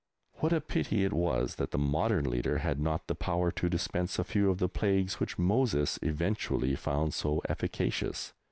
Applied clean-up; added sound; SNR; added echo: none; none; none; none.